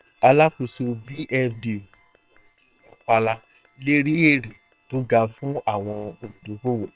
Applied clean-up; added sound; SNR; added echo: neural separator model SepFormer WHAM!.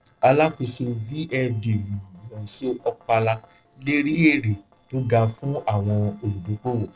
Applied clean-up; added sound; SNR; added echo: neural separator model SepFormer DNS4.